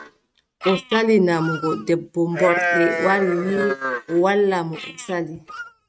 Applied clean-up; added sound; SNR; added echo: neural mask model RNNoise.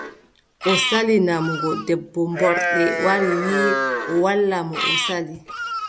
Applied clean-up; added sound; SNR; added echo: none; Livestock, farm animals, working animals; 3 dB; none.